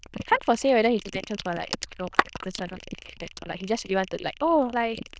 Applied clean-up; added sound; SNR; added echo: neural diffusion model UNIVERSE++.